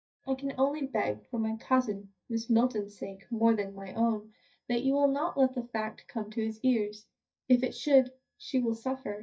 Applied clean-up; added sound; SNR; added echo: neural mask model DeepFilterNet 3.